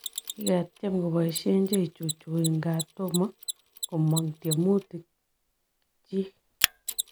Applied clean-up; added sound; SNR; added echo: none; Mechanisms; 8 dB; none.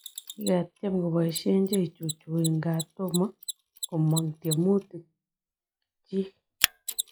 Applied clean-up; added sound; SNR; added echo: classical method log-MMSE.